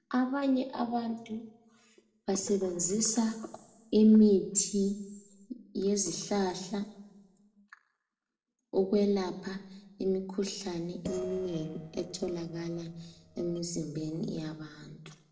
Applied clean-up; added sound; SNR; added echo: neural separator model SepFormer DNS4.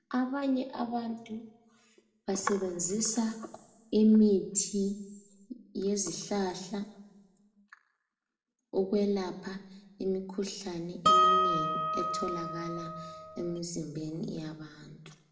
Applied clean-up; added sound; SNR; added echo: none; Harp; -4 dB; reverberation time 0.8 s.